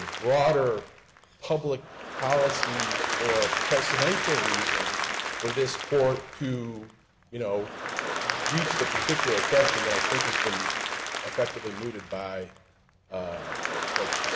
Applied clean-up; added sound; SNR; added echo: none; Applause / Crowd; 1 dB; none.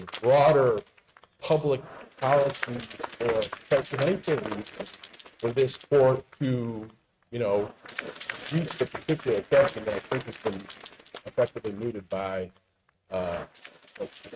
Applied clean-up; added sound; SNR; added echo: neural mask model RNNoise.